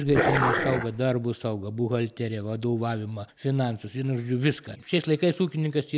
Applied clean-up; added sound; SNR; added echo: none; Dog; -2 dB; none.